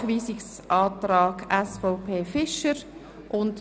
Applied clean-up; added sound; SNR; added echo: none; none; none; none.